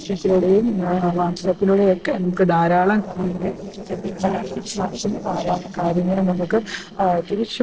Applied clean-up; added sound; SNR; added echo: neural separator model SepFormer DNS4.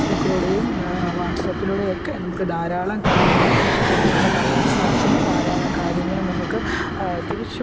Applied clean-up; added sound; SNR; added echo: none; Fixed-wing aircraft, airplane; -4 dB; none.